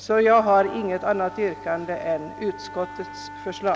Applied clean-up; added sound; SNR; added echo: none; Wind instrument, woodwind instrument; 16 dB; none.